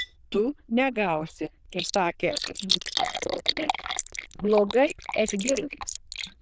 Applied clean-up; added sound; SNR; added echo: neural diffusion model UNIVERSE++.